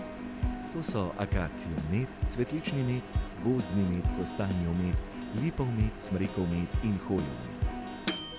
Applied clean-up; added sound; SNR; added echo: none; Keyboard (musical) + Microwave oven; 2 dB; none.